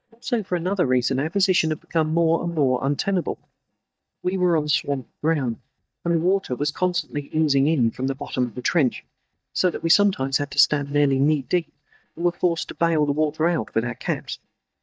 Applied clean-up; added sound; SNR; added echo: neural mask model DeepFilterNet 3.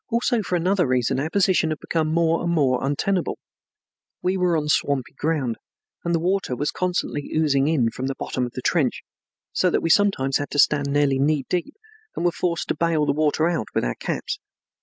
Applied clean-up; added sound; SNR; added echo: none; none; none; none.